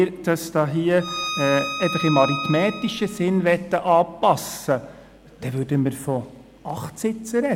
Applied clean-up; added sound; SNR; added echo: none; Bowed string instrument; 8 dB; none.